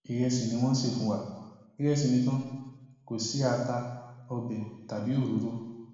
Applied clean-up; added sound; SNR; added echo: none; none; none; reverberation time 1.1 s.